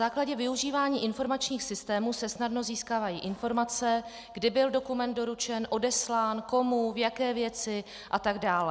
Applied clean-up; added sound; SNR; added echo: none; none; none; none.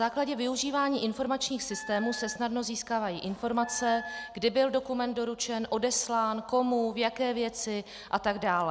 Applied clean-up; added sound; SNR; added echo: none; Wind instrument, woodwind instrument; 13 dB; none.